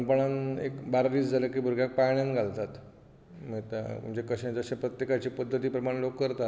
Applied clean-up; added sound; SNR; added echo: none; none; none; none.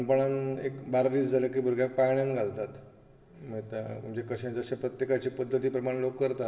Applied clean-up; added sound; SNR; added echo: none; none; none; reverberation time 0.5 s.